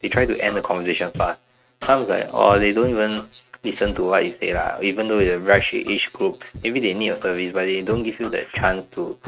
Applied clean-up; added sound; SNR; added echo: neural mask model RNNoise.